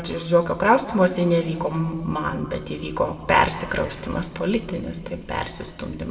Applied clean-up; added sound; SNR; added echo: none; none; none; reverberation time 2.0 s.